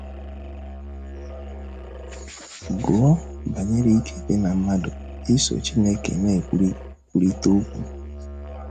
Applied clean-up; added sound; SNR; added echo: none; Musical instrument; 12 dB; none.